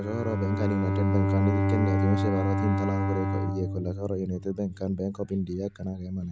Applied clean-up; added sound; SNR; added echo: none; Bowed string instrument; -2 dB; none.